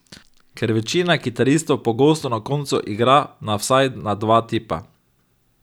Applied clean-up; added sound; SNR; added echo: none; none; none; none.